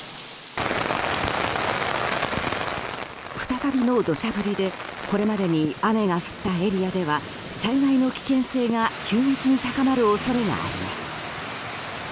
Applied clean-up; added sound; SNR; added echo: none; none; none; none.